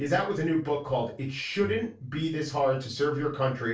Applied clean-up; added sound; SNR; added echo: neural separator model SepFormer DNS4.